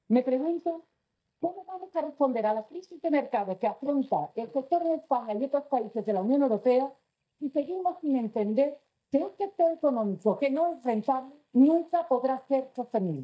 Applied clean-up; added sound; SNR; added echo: neural mask model DeepFilterNet 3.